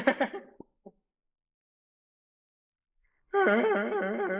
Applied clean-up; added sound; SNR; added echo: neural mask model Resemble Enhance denoiser.